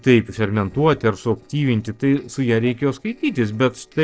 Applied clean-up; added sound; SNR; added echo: neural separator model SepFormer DNS4.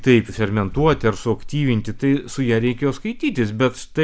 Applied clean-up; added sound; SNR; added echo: none; none; none; none.